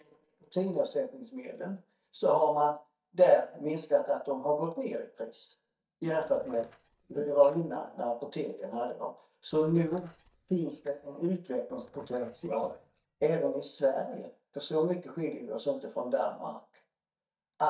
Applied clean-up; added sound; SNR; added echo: neural mask model DeepFilterNet 3.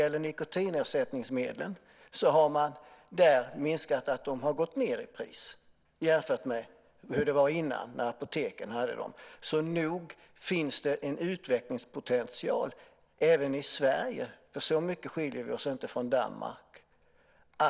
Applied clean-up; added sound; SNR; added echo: none; none; none; none.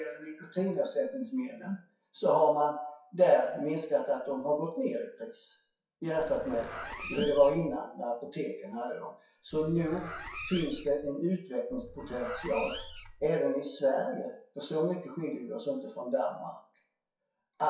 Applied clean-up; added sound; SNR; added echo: classical method WPE with log-MMSE.